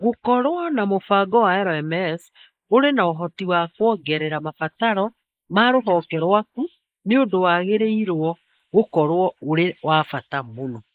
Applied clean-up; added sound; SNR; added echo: neural mask model Resemble Enhance denoiser.